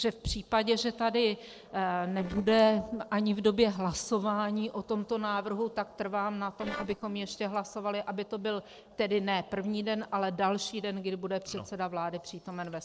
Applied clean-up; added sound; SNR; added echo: neural separator model SepFormer DNS4.